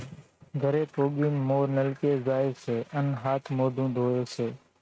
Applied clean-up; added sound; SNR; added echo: neural mask model RNNoise.